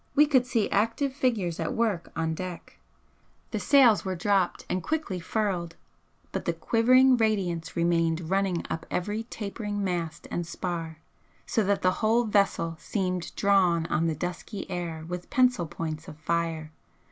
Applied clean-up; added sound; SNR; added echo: none; none; none; none.